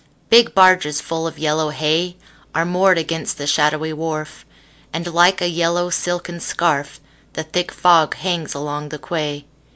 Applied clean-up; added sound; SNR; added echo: none; none; none; none.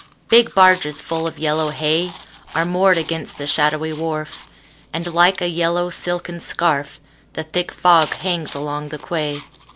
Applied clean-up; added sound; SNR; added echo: none; Chewing, mastication; 19 dB; none.